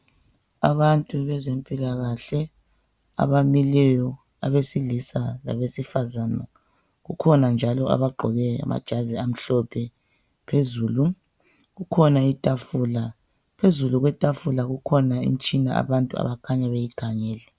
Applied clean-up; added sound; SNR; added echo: none; none; none; none.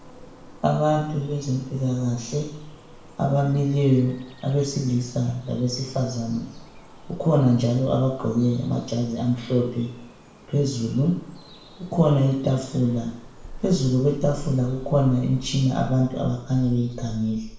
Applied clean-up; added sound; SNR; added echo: none; Bird vocalization, bird call, bird song; 17 dB; reverberation time 0.6 s.